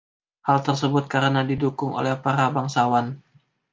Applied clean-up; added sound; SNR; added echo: none; none; none; none.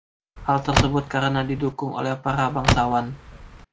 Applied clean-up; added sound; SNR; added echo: none; Car; 2 dB; none.